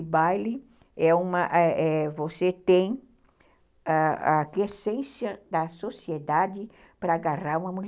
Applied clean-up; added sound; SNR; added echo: none; none; none; none.